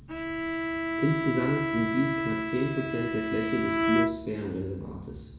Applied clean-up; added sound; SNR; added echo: none; Bowed string instrument; 0 dB; reverberation time 0.7 s.